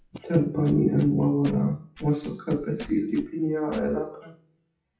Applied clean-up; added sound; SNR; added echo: classical method WPE with log-MMSE.